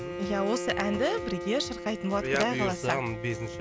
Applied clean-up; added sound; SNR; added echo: none; Bowed string instrument; 7 dB; none.